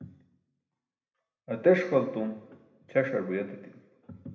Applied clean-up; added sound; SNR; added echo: none; none; none; reverberation time 0.9 s.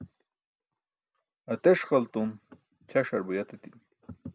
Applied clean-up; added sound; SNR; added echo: none; none; none; none.